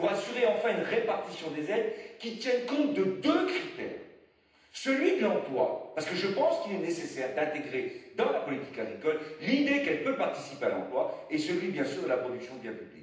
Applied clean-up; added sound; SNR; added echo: none; none; none; reverberation time 0.9 s.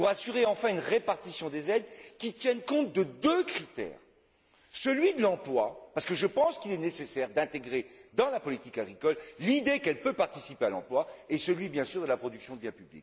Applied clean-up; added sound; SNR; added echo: none; none; none; none.